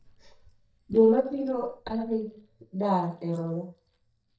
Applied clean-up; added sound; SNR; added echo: neural mask model DeepFilterNet 3.